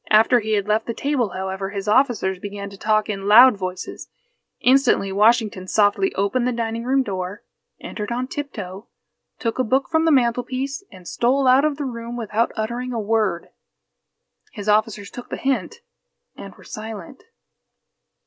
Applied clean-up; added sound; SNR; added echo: none; none; none; none.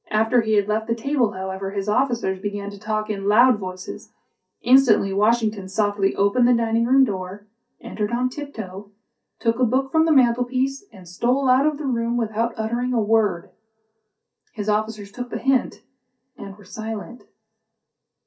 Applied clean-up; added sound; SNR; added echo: none; none; none; reverberation time 0.3 s.